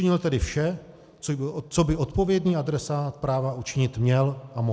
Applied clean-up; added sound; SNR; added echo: none; none; none; none.